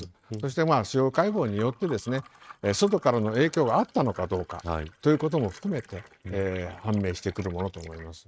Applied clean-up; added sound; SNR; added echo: neural mask model RNNoise.